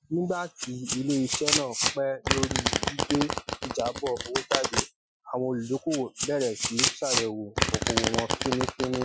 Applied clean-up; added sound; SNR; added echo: classical method Wiener filter.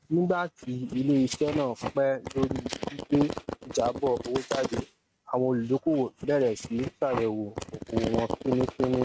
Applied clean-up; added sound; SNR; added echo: neural mask model RNNoise.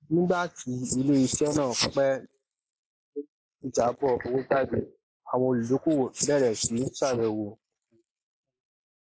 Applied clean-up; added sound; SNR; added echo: neural mask model Resemble Enhance denoiser.